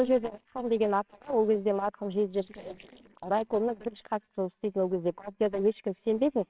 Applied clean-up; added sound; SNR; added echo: neural separator model SepFormer WHAMR!.